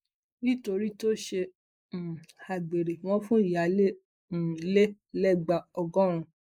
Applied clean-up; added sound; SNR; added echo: neural mask model Resemble Enhance denoiser.